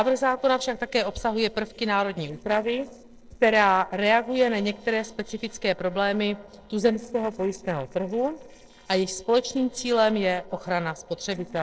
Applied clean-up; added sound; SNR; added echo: neural separator model SepFormer DNS4.